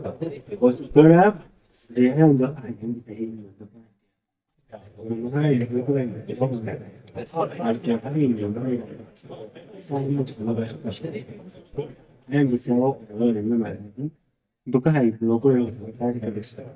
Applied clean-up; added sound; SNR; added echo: neural mask model DeepFilterNet 3.